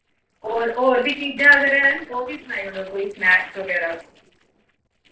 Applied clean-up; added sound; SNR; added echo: neural separator model SepFormer DNS4.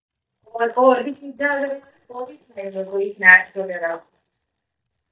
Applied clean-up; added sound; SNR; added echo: neural mask model DeepFilterNet 3.